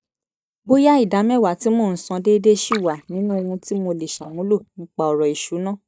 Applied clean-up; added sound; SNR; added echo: neural mask model DeepFilterNet 3.